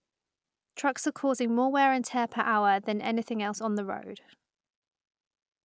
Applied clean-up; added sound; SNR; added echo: none; none; none; none.